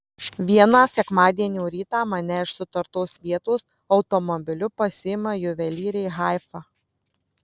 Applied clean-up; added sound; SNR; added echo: none; none; none; none.